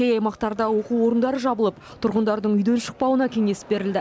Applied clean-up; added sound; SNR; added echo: none; none; none; none.